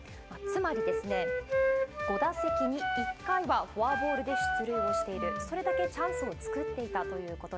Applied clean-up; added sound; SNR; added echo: none; Wind instrument, woodwind instrument; -1 dB; none.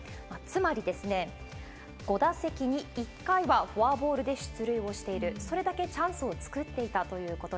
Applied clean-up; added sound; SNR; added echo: none; none; none; none.